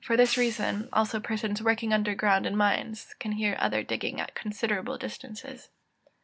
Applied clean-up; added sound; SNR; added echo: none; Hi-hat; 16 dB; none.